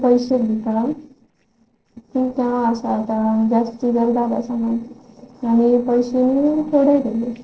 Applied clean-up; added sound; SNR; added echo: neural separator model SepFormer DNS4.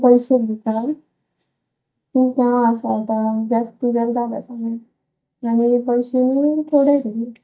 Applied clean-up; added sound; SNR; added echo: neural mask model DeepFilterNet 3.